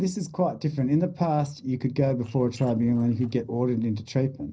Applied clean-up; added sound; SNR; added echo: neural separator model SepFormer DNS4.